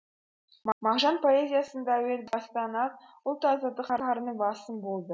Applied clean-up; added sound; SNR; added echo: none; none; none; none.